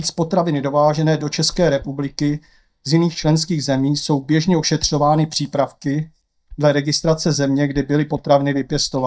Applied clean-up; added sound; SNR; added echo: neural mask model DeepFilterNet 3.